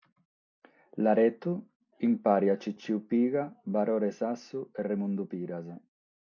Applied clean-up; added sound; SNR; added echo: none; none; none; none.